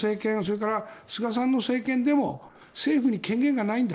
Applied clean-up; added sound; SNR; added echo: neural separator model SepFormer DNS4.